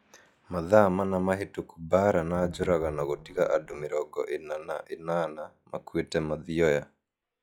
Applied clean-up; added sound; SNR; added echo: classical method log-MMSE.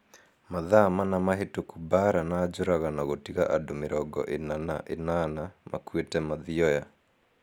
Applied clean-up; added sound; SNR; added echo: none; none; none; none.